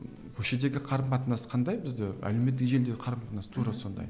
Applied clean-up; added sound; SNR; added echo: none; none; none; none.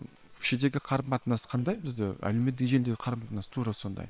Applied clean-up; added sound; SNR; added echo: neural separator model SepFormer WHAM!.